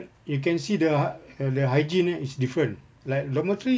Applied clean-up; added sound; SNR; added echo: none; none; none; none.